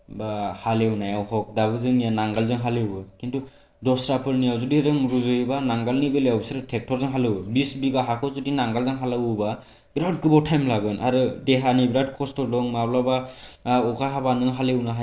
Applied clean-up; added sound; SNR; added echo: none; none; none; none.